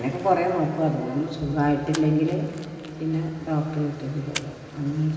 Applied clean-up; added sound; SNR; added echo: none; Splash, splatter; 19 dB; reverberation time 2.6 s.